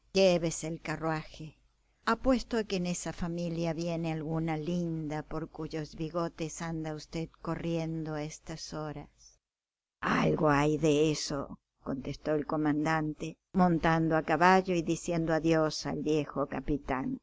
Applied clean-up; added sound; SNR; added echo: none; none; none; none.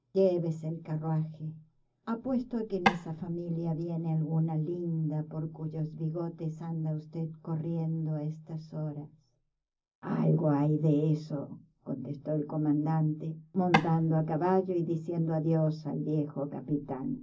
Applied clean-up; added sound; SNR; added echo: none; Tap / Wood; -1 dB; reverberation time 0.4 s.